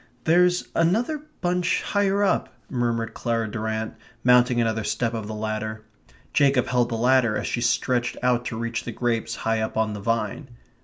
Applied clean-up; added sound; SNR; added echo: none; none; none; none.